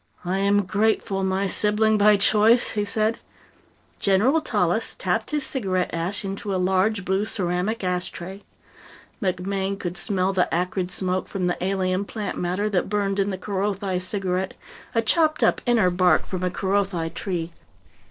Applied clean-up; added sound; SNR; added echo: neural separator model SepFormer DNS4.